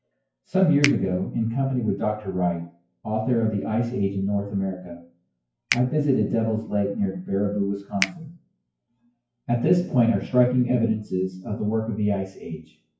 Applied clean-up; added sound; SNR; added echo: classical method WPE with log-MMSE.